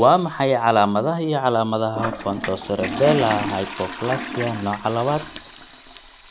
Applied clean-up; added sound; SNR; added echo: none; Toilet flush; 10 dB; none.